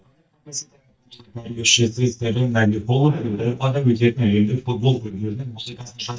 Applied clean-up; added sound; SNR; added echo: neural mask model DeepFilterNet 3.